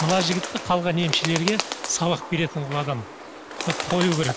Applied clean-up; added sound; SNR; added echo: none; Bird; 6 dB; none.